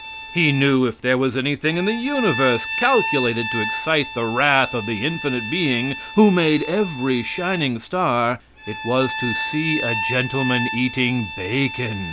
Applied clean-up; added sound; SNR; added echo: none; Bowed string instrument; 7 dB; none.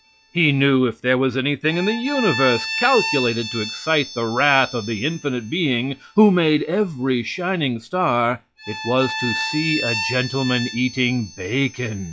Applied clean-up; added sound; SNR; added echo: classical method log-MMSE.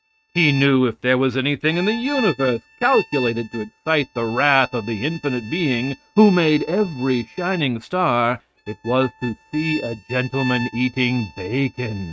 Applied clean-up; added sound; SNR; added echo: neural mask model RNNoise.